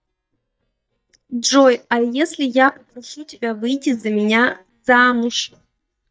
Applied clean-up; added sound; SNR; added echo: neural mask model DeepFilterNet 3.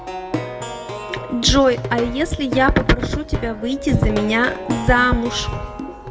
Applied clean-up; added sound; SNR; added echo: none; Plucked string instrument; 9 dB; reverberation time 1.1 s.